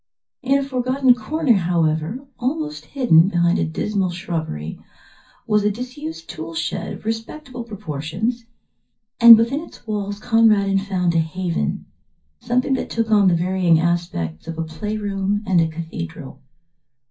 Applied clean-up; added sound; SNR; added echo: none; none; none; reverberation time 0.3 s.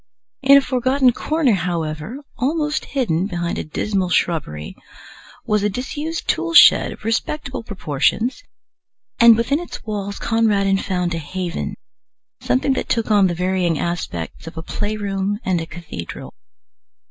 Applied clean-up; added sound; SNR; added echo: none; none; none; none.